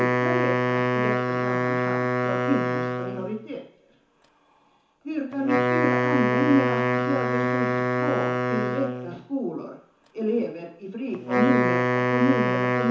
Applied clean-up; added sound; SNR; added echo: none; Wind instrument, woodwind instrument; -4 dB; reverberation time 0.9 s.